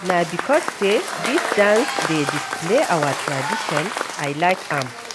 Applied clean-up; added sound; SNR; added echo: none; Applause / Crowd / Cheering; 4 dB; none.